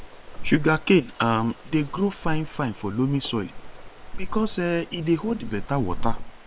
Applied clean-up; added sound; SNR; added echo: neural separator model SepFormer WHAM!.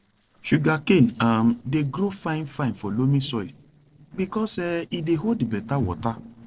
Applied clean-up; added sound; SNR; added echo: neural separator model SepFormer DNS4.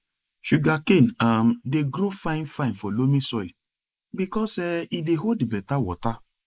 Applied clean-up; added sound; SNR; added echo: neural mask model Resemble Enhance denoiser.